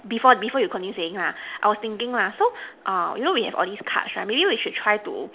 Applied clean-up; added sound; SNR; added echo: none; none; none; none.